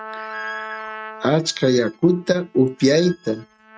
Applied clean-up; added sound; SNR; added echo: neural mask model RNNoise.